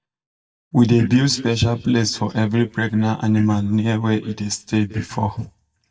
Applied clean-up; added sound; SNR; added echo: neural mask model DeepFilterNet 3.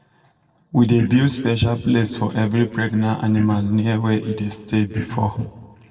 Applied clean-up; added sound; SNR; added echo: neural separator model SepFormer DNS4.